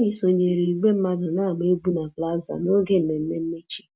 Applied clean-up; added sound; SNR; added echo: none; none; none; none.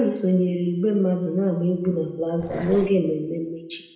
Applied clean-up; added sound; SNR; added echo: none; Growling; 15 dB; reverberation time 0.8 s.